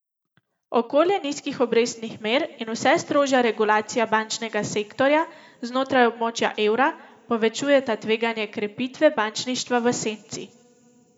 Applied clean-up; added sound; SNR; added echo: none; none; none; reverberation time 0.9 s.